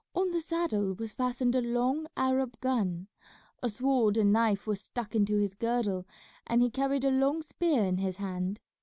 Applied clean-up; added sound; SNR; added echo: none; none; none; none.